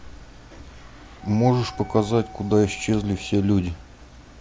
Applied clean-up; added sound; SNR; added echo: none; Wind instrument, woodwind instrument + Engine; 19 dB; none.